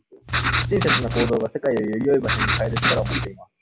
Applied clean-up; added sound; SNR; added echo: none; Writing; -1 dB; none.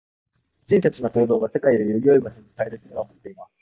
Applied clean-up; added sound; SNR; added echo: neural mask model DeepFilterNet 3.